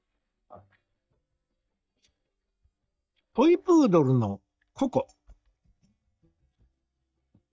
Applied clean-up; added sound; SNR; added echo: neural mask model DeepFilterNet 3.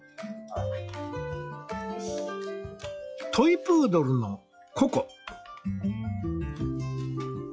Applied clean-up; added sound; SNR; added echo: classical method log-MMSE.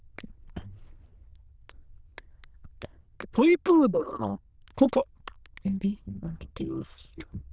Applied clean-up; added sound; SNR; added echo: neural diffusion model UNIVERSE++.